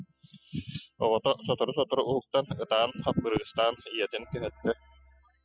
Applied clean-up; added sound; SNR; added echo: classical method spectral subtraction.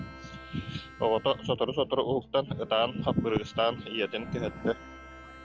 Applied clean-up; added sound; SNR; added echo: none; Bowed string instrument + Piano; 17 dB; none.